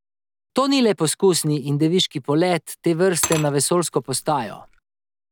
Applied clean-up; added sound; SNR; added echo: none; Glass / Liquid; 14 dB; none.